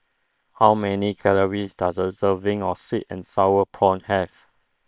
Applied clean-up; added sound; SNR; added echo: neural separator model SepFormer WHAM!.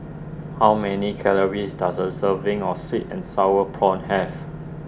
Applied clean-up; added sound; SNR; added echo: none; Engine / Boat, Water vehicle; 12 dB; none.